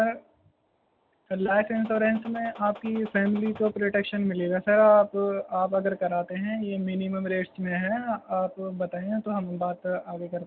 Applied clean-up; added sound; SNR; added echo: none; Gunshot, gunfire; 19 dB; none.